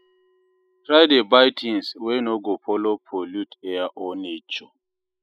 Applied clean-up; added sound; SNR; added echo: classical method spectral subtraction.